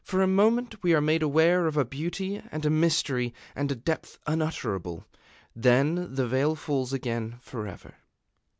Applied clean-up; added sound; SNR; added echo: none; none; none; none.